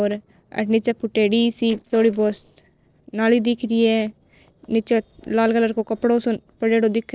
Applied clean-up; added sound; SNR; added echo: neural separator model SepFormer DNS4.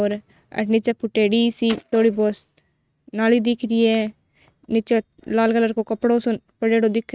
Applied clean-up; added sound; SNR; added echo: neural mask model RNNoise.